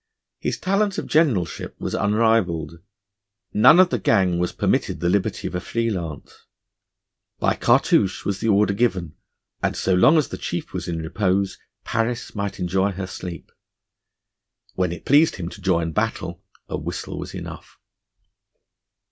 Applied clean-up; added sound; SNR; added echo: none; none; none; none.